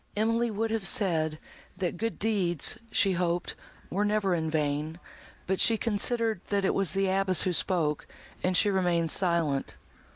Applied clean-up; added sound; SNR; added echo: none; none; none; none.